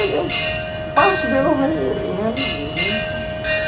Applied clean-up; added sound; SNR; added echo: none; Bell; 1 dB; reverberation time 2.7 s.